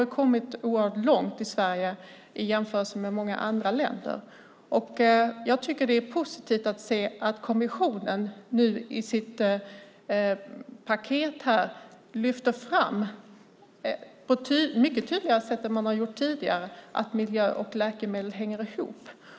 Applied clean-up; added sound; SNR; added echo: none; none; none; none.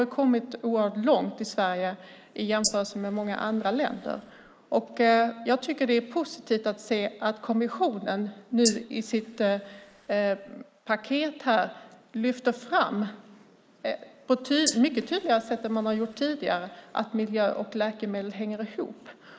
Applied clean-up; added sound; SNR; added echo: neural mask model Resemble Enhance denoiser.